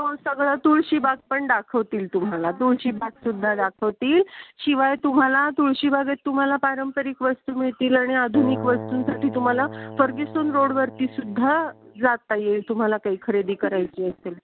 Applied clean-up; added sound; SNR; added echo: none; Keyboard (musical); 12 dB; none.